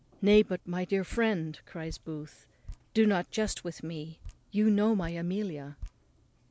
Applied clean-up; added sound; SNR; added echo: none; Drip; 18 dB; none.